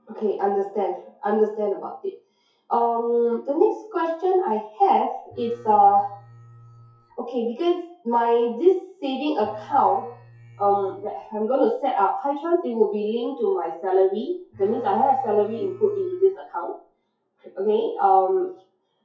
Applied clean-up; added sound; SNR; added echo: classical method WPE with log-MMSE.